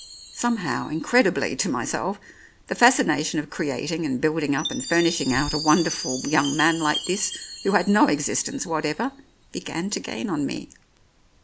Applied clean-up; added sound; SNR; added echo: none; Chime; 14 dB; none.